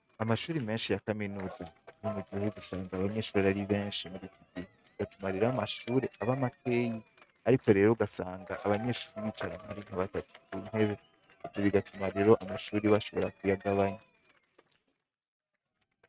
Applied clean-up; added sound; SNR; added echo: neural mask model RNNoise.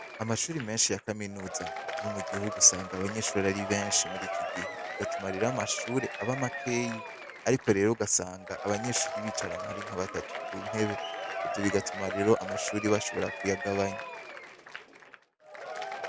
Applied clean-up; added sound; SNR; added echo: none; Applause / Crowd / Cheering; 6 dB; none.